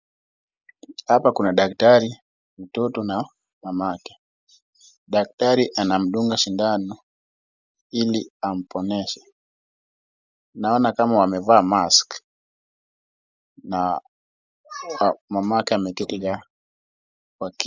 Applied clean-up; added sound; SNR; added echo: neural mask model Resemble Enhance denoiser.